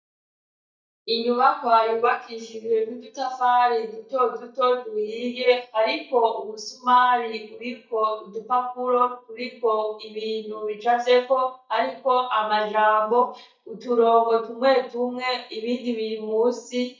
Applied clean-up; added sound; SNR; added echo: neural mask model DeepFilterNet 3.